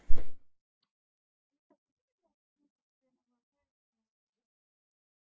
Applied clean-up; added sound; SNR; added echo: neural mask model DeepFilterNet 3.